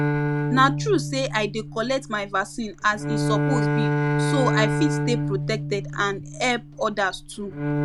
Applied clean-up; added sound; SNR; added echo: none; Bowed string instrument; 0 dB; none.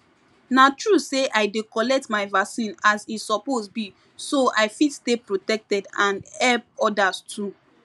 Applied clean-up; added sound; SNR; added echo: none; none; none; none.